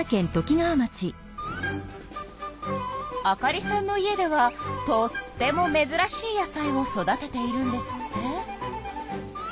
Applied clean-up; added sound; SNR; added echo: none; none; none; none.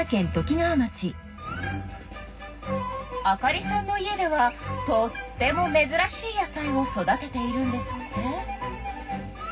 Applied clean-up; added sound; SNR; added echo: none; none; none; reverberation time 0.4 s.